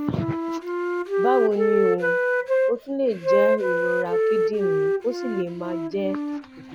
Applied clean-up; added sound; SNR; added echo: none; Wind instrument, woodwind instrument; -4 dB; none.